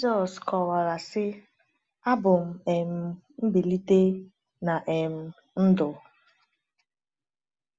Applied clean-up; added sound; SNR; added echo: none; none; none; none.